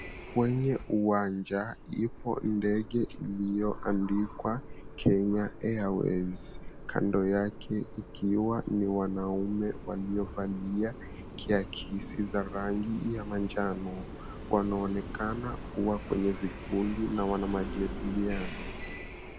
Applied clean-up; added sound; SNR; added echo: none; Train; 10 dB; none.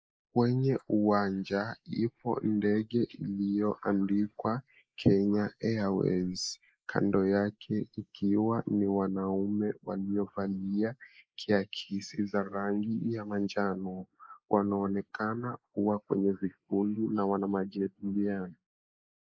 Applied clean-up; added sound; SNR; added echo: neural mask model Resemble Enhance denoiser.